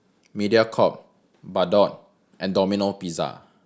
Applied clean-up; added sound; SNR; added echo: none; none; none; none.